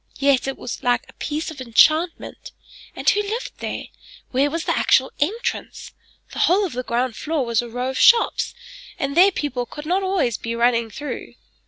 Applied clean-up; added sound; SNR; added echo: none; none; none; none.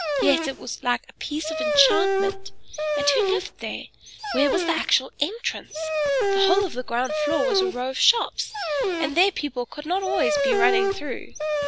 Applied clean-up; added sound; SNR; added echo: none; Dog; -1 dB; none.